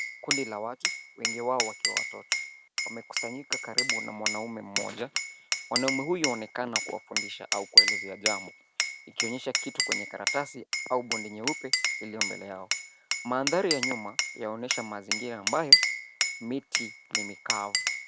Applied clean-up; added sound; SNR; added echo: none; Glass; -5 dB; none.